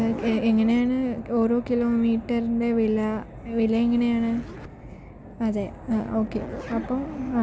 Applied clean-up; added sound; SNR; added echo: none; Zipper (clothing); 18 dB; none.